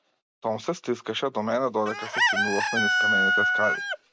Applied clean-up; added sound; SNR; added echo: none; Chicken, rooster; -3 dB; none.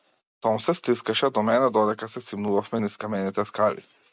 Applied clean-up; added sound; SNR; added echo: none; none; none; none.